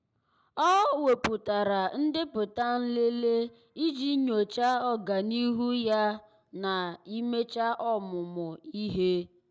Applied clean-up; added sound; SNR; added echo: none; none; none; none.